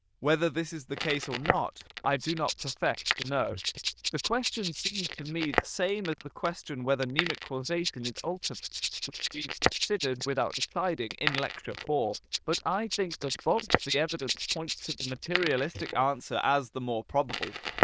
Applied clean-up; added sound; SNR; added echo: neural diffusion model UNIVERSE++.